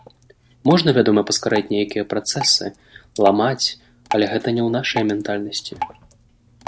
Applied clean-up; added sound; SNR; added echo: none; Drip; 13 dB; none.